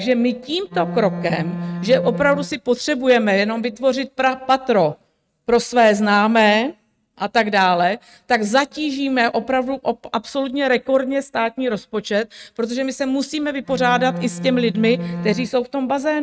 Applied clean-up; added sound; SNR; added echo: neural mask model RNNoise.